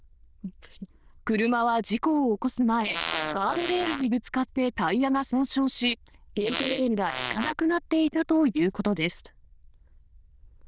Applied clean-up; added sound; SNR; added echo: neural diffusion model UNIVERSE++.